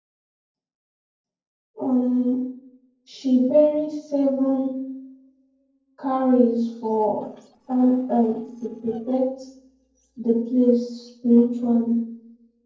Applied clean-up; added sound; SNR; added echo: neural separator model SepFormer DNS4.